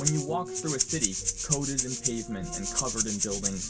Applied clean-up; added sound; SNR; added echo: none; Rattle (instrument); -1 dB; reverberation time 0.1 s.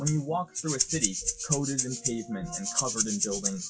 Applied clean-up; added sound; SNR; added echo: classical method WPE with log-MMSE.